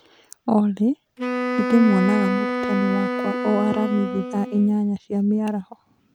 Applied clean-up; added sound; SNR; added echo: none; Wind instrument, woodwind instrument; 5 dB; none.